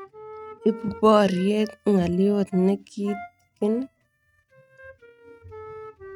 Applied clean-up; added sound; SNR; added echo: neural mask model RNNoise.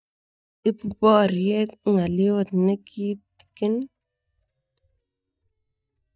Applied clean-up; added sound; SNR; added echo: neural mask model DeepFilterNet 3.